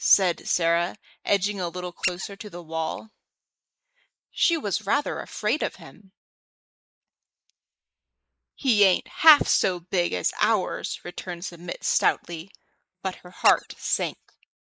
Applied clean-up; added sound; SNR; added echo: neural mask model Resemble Enhance denoiser.